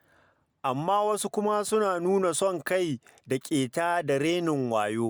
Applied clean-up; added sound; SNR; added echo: none; none; none; none.